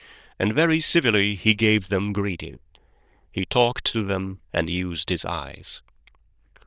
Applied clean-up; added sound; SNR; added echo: neural diffusion model UNIVERSE++.